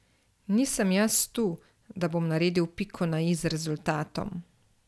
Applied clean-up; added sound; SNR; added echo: none; none; none; none.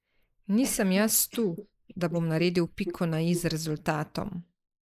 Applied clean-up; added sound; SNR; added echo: neural mask model Resemble Enhance denoiser.